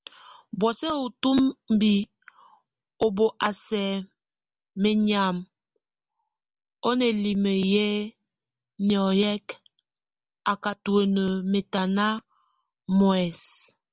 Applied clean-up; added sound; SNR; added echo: none; none; none; none.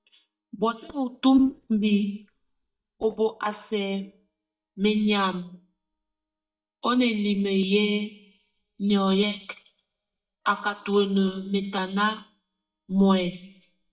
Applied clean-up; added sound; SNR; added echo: neural mask model DeepFilterNet 3.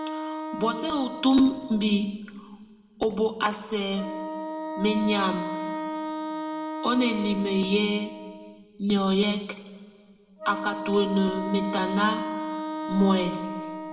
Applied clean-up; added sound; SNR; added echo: none; Wind instrument, woodwind instrument; 7 dB; reverberation time 1.7 s.